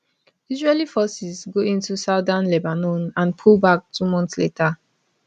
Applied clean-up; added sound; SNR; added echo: none; none; none; none.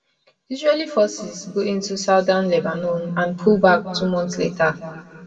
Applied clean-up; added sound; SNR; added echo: none; none; none; reverberation time 1.7 s.